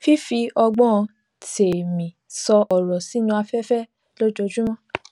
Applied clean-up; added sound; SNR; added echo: none; none; none; none.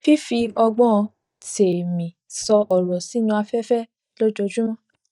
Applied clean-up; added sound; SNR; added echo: neural mask model DeepFilterNet 3.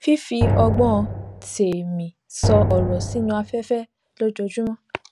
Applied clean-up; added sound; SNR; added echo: none; Drum; 0 dB; none.